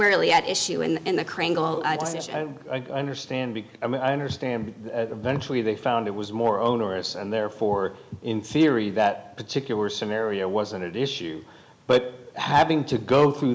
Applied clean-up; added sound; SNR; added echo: none; none; none; none.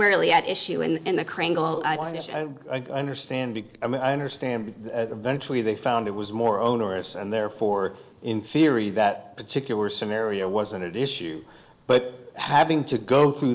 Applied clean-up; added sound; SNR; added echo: neural separator model SepFormer DNS4.